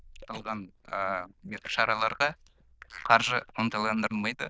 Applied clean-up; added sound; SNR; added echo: neural diffusion model UNIVERSE++.